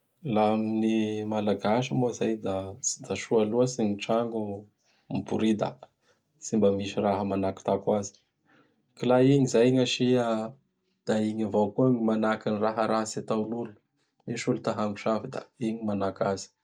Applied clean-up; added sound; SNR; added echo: none; none; none; none.